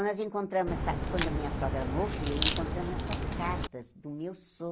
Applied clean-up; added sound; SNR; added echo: none; Crack; -3 dB; none.